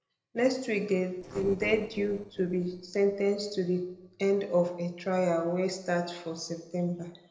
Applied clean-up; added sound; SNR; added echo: neural separator model SepFormer DNS4.